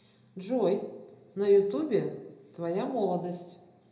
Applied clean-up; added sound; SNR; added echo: none; none; none; reverberation time 0.7 s.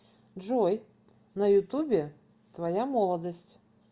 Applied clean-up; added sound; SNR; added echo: none; none; none; none.